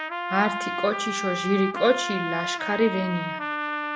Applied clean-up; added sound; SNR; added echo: none; Trumpet; 4 dB; none.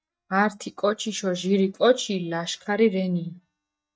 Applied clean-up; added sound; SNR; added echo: neural mask model DeepFilterNet 3.